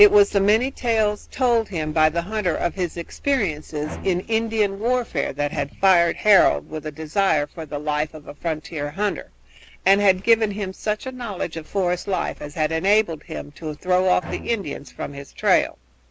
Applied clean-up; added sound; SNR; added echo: none; Bowed string instrument; 17 dB; none.